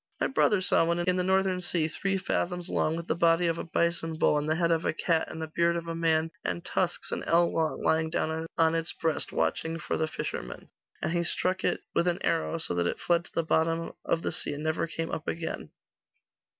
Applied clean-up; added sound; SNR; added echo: none; none; none; none.